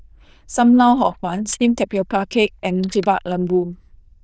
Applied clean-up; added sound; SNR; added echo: neural diffusion model UNIVERSE++.